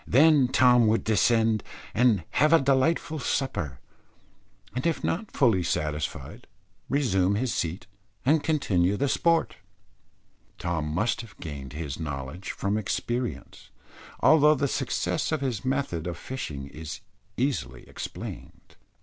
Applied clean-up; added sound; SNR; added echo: none; none; none; none.